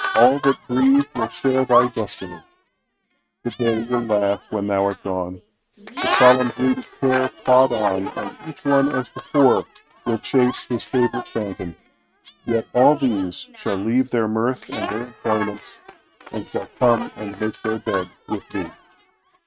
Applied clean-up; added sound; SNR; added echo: neural mask model RNNoise.